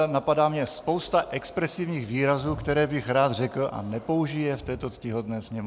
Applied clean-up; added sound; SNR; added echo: none; none; none; none.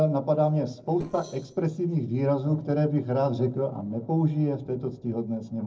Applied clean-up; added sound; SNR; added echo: neural separator model SepFormer DNS4.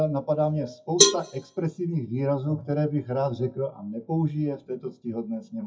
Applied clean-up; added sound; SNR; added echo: classical method WPE with log-MMSE.